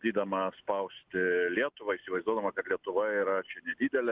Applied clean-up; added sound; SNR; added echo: none; none; none; none.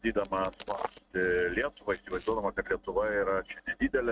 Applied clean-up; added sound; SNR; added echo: neural mask model RNNoise.